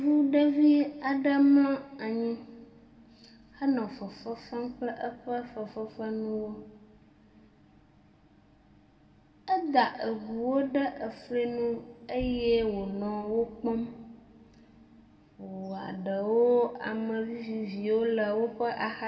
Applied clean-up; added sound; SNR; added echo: none; none; none; reverberation time 1.6 s.